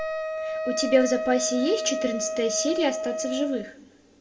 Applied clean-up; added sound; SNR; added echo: none; Wind instrument, woodwind instrument; 4 dB; reverberation time 1.4 s.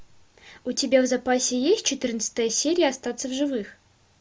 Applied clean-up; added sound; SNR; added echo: none; none; none; none.